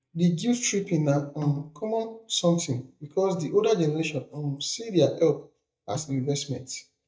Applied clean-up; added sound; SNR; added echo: neural mask model DeepFilterNet 3.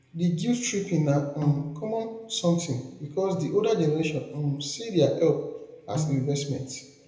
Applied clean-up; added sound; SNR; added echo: none; Piano; 6 dB; reverberation time 0.8 s.